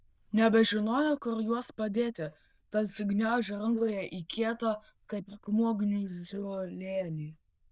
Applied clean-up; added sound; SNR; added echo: neural diffusion model UNIVERSE++.